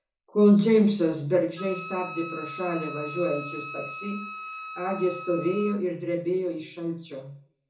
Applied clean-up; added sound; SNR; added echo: none; Wind instrument, woodwind instrument; 14 dB; reverberation time 0.5 s.